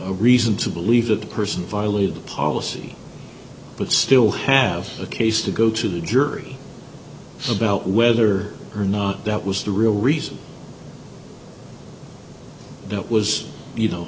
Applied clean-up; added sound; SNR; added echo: none; none; none; none.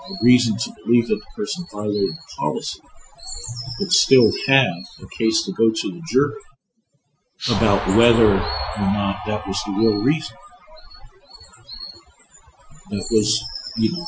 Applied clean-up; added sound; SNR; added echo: classical method Wiener filter.